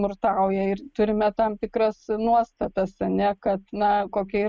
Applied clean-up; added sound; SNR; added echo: none; none; none; none.